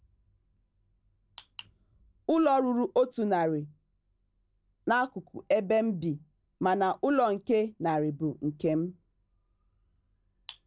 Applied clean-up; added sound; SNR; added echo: none; none; none; none.